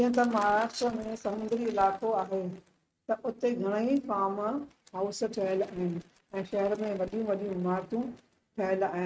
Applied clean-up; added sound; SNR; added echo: neural mask model RNNoise.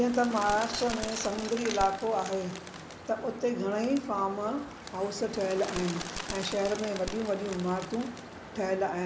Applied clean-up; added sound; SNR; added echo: none; Bird; 11 dB; none.